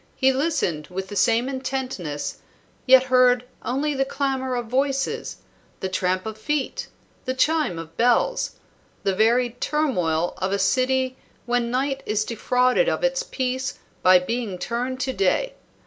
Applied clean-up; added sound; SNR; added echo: none; none; none; none.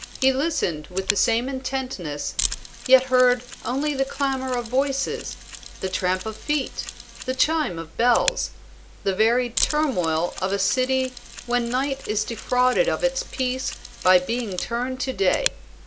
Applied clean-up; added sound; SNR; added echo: none; Mechanisms; 11 dB; none.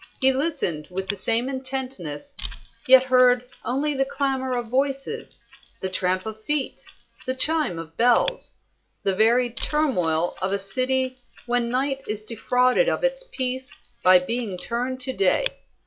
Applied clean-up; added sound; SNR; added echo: classical method log-MMSE.